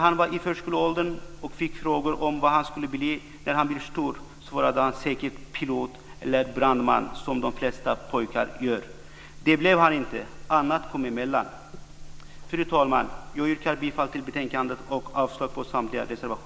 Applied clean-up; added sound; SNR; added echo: none; Walk, footsteps; 15 dB; none.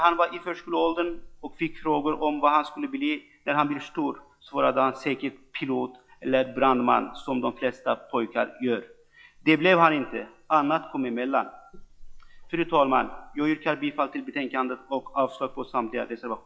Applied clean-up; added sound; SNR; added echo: classical method log-MMSE.